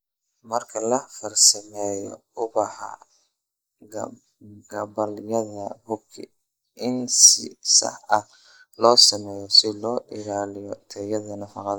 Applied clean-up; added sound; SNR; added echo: neural mask model Resemble Enhance denoiser.